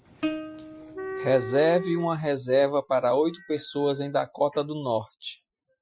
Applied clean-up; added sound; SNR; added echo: classical method Wiener filter.